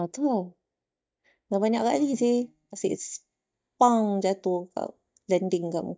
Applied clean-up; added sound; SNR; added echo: neural mask model DeepFilterNet 3.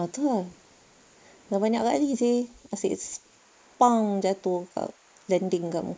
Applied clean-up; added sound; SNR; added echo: neural mask model Resemble Enhance denoiser.